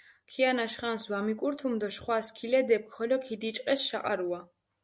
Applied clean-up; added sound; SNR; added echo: none; none; none; none.